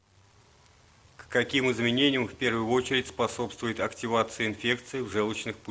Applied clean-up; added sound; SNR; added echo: none; none; none; none.